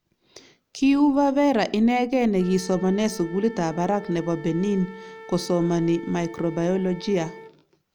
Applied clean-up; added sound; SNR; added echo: none; Wind instrument, woodwind instrument; 19 dB; none.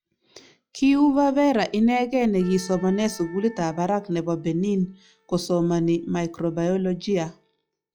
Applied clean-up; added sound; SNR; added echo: classical method log-MMSE.